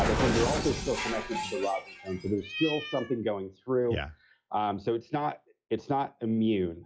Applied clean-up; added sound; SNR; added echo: classical method log-MMSE.